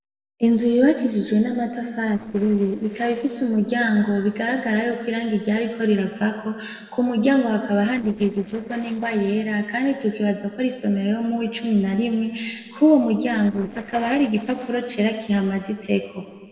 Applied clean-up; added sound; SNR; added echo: neural separator model SepFormer DNS4.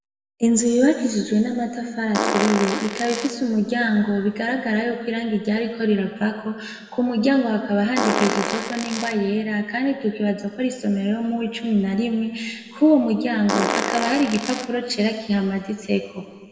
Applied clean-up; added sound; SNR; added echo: none; Fart; 5 dB; reverberation time 2.0 s.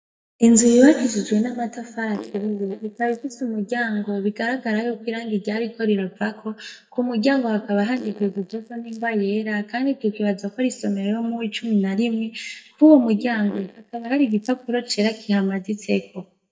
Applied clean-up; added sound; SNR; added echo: neural mask model DeepFilterNet 3.